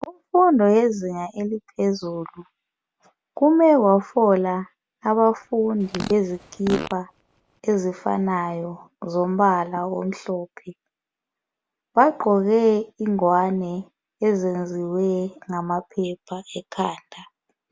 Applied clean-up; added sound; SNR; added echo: none; Fart; 12 dB; none.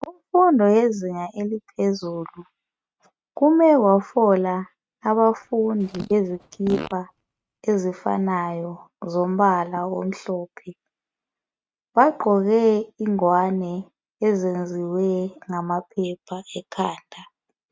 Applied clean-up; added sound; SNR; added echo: neural mask model RNNoise.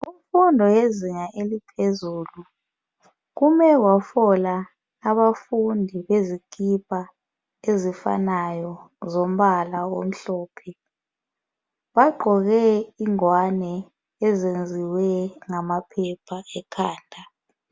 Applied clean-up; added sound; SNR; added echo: none; none; none; none.